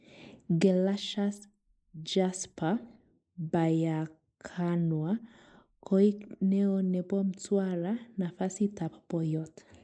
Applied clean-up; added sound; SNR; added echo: neural mask model Resemble Enhance denoiser.